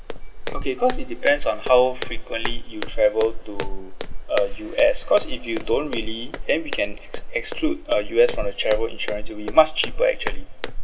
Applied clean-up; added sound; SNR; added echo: none; Walk, footsteps; 2 dB; none.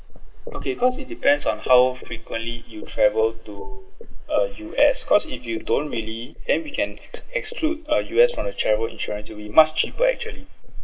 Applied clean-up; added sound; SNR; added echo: neural mask model Resemble Enhance denoiser.